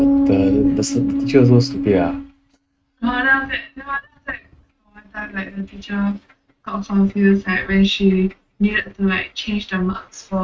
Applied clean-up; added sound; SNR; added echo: neural mask model RNNoise.